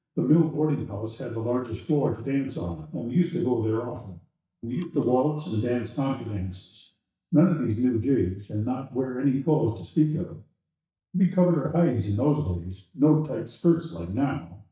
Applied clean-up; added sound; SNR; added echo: neural mask model DeepFilterNet 3.